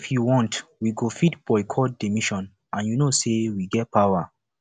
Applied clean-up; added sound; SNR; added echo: none; none; none; none.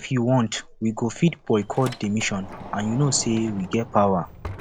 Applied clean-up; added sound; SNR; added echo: none; Sliding door; 16 dB; none.